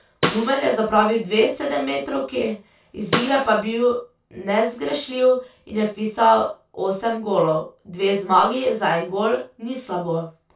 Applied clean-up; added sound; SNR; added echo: none; Snare drum; 8 dB; reverberation time 0.2 s.